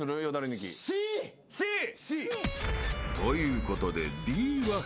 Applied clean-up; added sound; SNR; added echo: none; none; none; none.